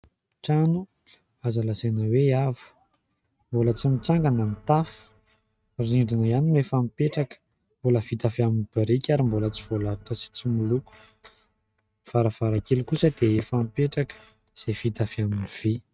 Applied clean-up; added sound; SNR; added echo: neural mask model RNNoise.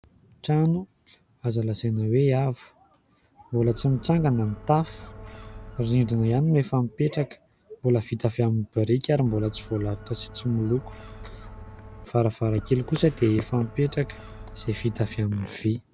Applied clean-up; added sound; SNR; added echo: none; Gull, seagull; 16 dB; none.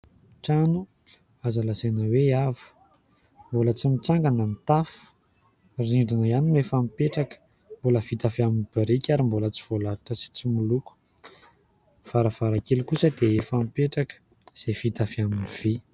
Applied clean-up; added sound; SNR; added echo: none; none; none; none.